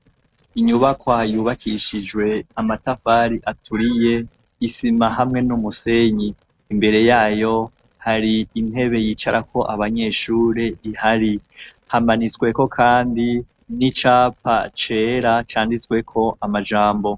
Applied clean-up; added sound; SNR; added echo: neural mask model RNNoise.